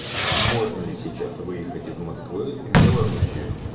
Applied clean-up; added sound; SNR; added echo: none; Fireworks; -5 dB; reverberation time 1.1 s.